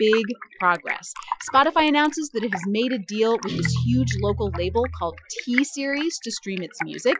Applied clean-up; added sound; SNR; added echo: classical method Wiener filter.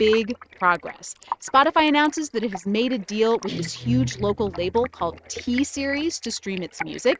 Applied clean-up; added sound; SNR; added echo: neural mask model RNNoise.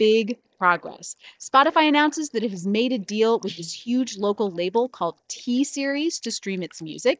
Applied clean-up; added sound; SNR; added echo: neural mask model DeepFilterNet 3.